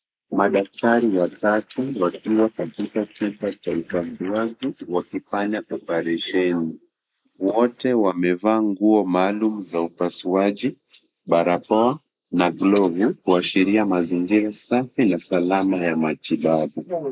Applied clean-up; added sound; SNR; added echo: neural mask model Resemble Enhance denoiser.